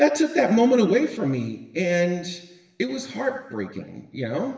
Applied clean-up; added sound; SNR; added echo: none; none; none; reverberation time 1.0 s.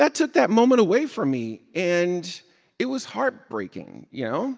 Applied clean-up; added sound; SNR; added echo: none; none; none; none.